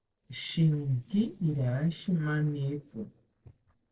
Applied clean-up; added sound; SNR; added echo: neural separator model SepFormer DNS4.